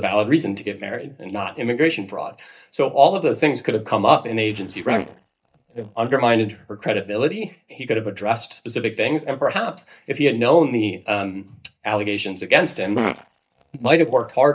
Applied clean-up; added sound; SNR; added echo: neural mask model DeepFilterNet 3.